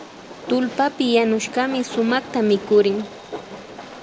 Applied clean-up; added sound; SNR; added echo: none; Train; 15 dB; none.